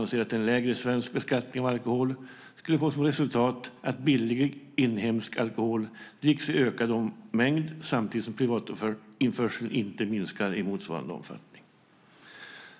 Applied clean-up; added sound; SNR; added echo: none; none; none; none.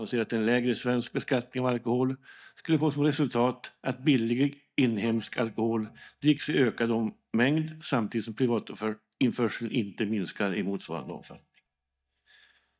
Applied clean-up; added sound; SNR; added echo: neural mask model DeepFilterNet 3.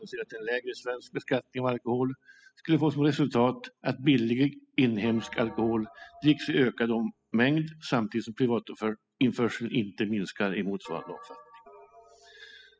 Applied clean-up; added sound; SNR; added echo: classical method spectral subtraction.